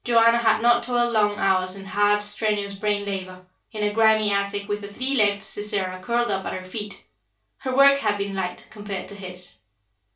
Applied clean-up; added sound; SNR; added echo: none; none; none; reverberation time 0.2 s.